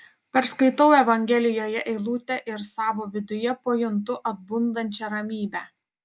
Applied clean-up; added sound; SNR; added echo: none; none; none; none.